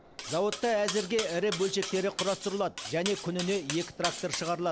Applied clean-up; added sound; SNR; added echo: none; Cutlery, silverware; 8 dB; none.